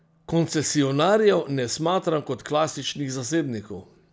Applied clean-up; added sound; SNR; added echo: none; none; none; none.